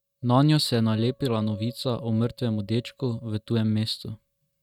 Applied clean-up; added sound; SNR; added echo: neural mask model RNNoise.